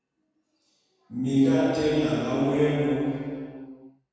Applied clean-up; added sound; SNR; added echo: none; none; none; reverberation time 2.1 s.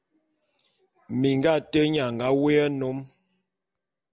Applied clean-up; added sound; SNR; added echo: none; none; none; none.